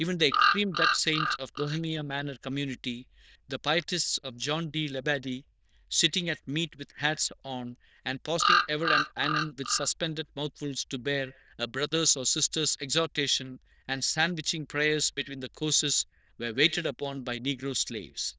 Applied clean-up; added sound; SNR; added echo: neural diffusion model UNIVERSE++.